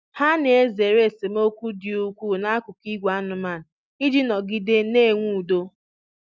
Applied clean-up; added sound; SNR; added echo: none; none; none; none.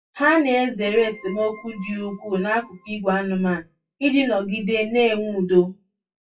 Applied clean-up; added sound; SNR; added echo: classical method WPE with log-MMSE.